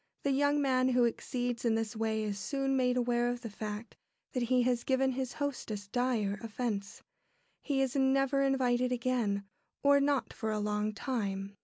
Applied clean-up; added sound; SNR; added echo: none; none; none; none.